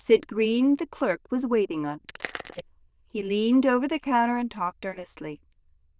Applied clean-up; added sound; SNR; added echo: neural diffusion model UNIVERSE++.